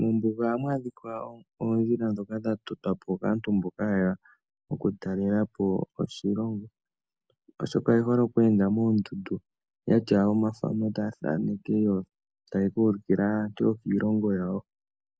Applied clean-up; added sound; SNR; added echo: none; none; none; none.